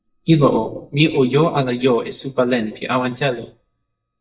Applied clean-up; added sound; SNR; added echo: neural mask model DeepFilterNet 3.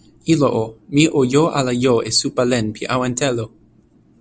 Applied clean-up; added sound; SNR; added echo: none; none; none; none.